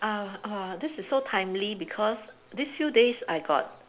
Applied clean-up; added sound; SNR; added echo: none; none; none; none.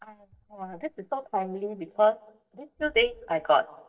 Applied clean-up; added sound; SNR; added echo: neural mask model DeepFilterNet 3.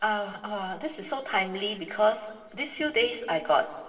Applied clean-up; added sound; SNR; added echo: neural separator model SepFormer DNS4.